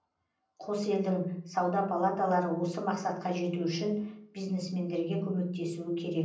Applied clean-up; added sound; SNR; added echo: none; none; none; reverberation time 0.6 s.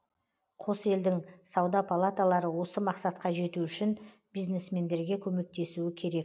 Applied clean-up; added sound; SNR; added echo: none; none; none; none.